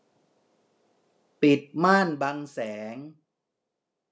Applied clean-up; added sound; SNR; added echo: none; none; none; none.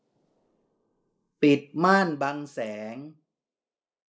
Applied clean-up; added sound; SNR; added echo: neural mask model Resemble Enhance denoiser.